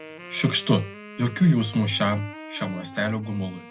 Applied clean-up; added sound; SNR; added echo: none; Wind instrument, woodwind instrument; 16 dB; none.